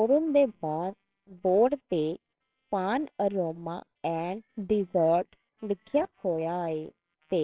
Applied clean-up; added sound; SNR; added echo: neural separator model SepFormer WHAMR!.